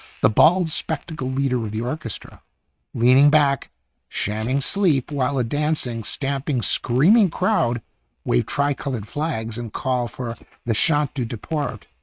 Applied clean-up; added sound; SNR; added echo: neural mask model RNNoise.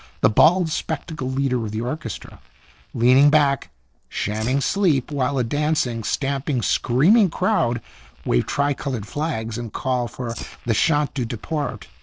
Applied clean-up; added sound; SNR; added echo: neural separator model SepFormer DNS4.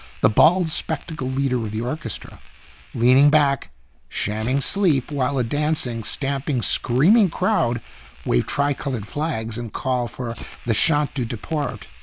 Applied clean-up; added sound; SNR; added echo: none; Fire; 19 dB; none.